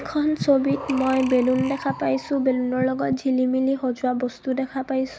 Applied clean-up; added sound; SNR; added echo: none; Breathing; 13 dB; none.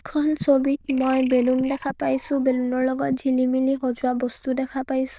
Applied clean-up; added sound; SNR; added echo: neural diffusion model UNIVERSE++.